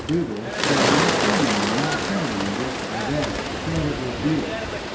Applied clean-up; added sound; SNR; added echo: none; Bird; -2 dB; reverberation time 0.7 s.